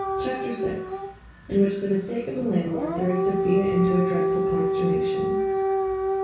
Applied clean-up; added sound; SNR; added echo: none; Siren / Dog; -1 dB; reverberation time 0.6 s.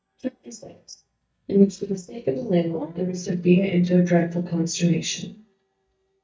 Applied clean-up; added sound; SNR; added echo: neural mask model DeepFilterNet 3.